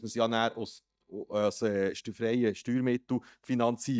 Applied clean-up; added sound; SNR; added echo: neural mask model DeepFilterNet 3.